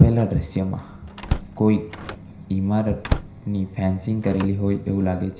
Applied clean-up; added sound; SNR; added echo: none; Slam; 11 dB; reverberation time 0.5 s.